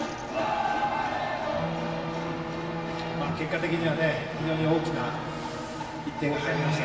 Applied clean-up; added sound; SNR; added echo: none; Bowed string instrument; 7 dB; reverberation time 2.7 s.